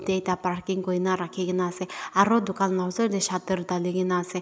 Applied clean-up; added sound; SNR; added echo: none; none; none; none.